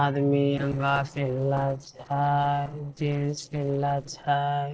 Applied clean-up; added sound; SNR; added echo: neural separator model SepFormer DNS4.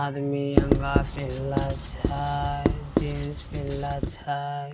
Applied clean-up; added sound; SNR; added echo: none; Writing; -3 dB; none.